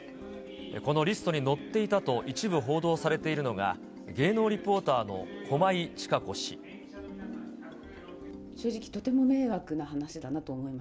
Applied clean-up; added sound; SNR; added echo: none; none; none; none.